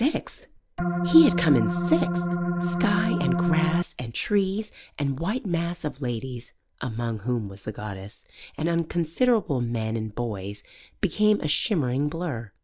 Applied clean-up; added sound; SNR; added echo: none; Organ; -1 dB; none.